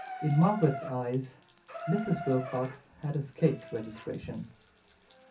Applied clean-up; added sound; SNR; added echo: none; Bathtub (filling or washing) / Water tap, faucet; 13 dB; reverberation time 0.3 s.